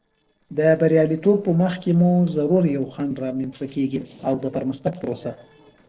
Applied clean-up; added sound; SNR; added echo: neural separator model SepFormer DNS4.